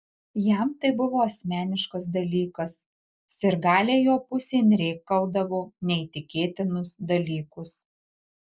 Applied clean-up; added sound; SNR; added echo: none; none; none; none.